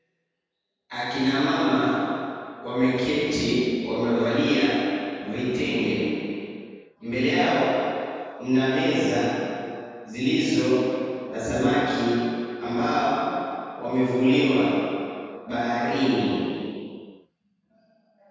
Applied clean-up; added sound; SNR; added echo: none; none; none; reverberation time 2.1 s.